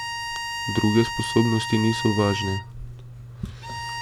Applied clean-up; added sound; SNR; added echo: none; Bowed string instrument; 7 dB; none.